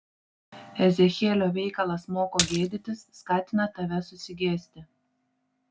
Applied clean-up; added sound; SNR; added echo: none; Splash, splatter; 4 dB; none.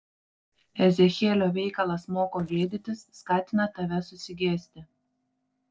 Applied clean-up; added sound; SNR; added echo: neural separator model SepFormer DNS4.